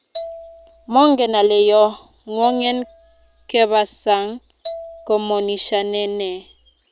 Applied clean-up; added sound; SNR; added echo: none; Marimba, xylophone; 19 dB; none.